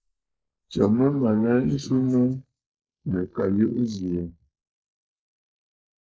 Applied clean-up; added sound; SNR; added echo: neural mask model Resemble Enhance denoiser.